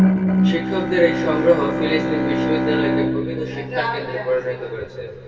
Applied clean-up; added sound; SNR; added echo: none; Bowed string instrument; -1 dB; reverberation time 2.1 s.